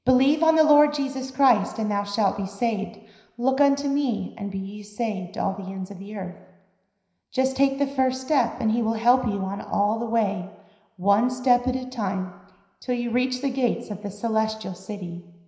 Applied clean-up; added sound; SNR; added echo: none; none; none; reverberation time 0.9 s.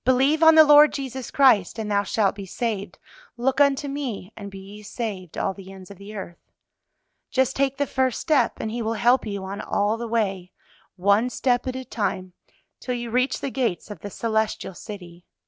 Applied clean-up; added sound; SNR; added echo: none; none; none; none.